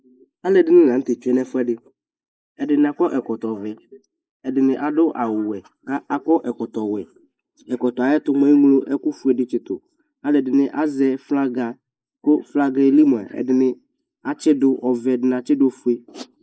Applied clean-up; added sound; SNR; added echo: neural mask model Resemble Enhance denoiser.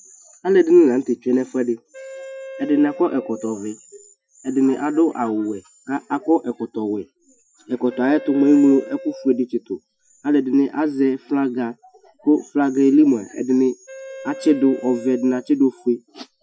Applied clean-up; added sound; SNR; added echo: classical method Wiener filter.